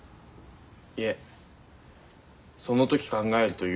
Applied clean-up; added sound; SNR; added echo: none; none; none; none.